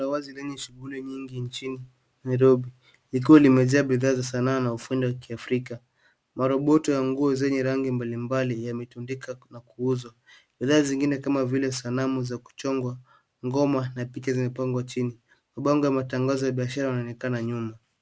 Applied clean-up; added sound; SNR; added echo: none; none; none; none.